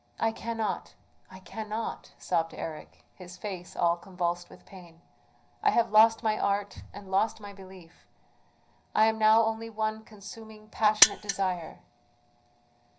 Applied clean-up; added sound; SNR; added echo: none; Mechanisms; -4 dB; reverberation time 0.5 s.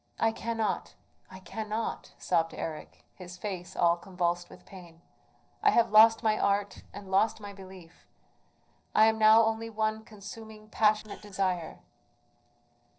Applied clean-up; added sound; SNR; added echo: neural separator model SepFormer DNS4.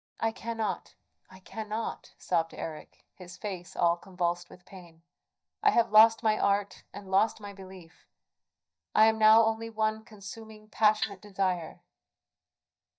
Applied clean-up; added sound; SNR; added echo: neural mask model DeepFilterNet 3.